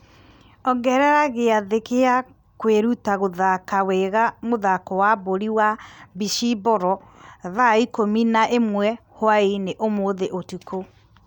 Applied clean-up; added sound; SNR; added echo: none; none; none; none.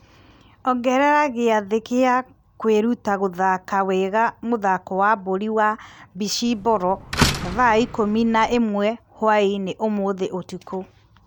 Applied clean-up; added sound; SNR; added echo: none; Slam; 6 dB; none.